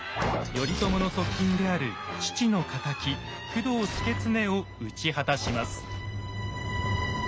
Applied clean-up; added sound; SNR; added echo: none; none; none; none.